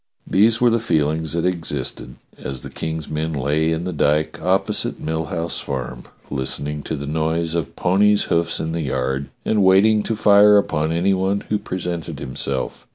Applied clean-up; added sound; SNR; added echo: none; none; none; none.